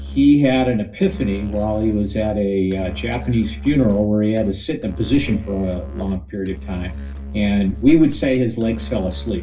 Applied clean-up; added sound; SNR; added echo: none; Musical instrument; 12 dB; reverberation time 0.2 s.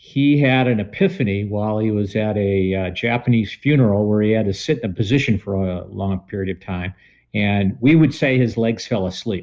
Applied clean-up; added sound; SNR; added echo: none; none; none; none.